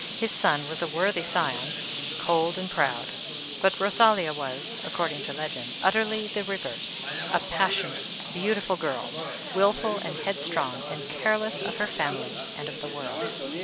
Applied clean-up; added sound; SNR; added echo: none; Bird; 4 dB; none.